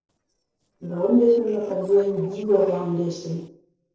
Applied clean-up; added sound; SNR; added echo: neural separator model SepFormer DNS4.